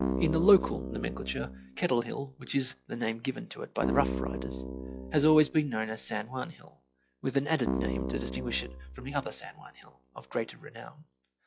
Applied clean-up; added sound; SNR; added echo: classical method log-MMSE.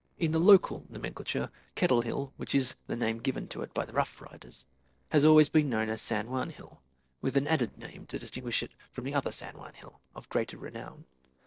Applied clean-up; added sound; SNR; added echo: neural separator model SepFormer DNS4.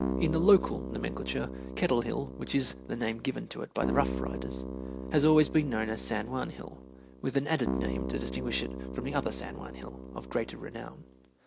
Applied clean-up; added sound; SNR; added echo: none; Keyboard (musical); 6 dB; none.